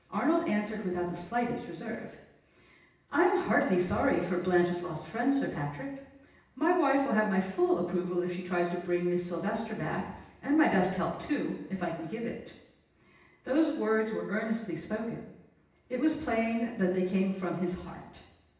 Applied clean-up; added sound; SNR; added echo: none; none; none; reverberation time 0.9 s.